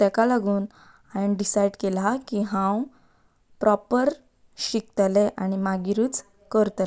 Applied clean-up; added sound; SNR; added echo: none; none; none; none.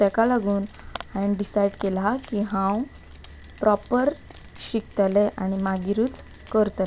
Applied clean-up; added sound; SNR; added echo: none; Rain; 19 dB; none.